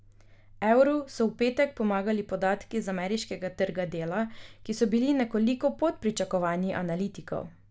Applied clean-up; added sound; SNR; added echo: none; none; none; none.